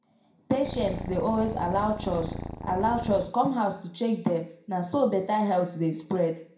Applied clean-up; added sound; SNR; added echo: none; Purr; 8 dB; reverberation time 0.5 s.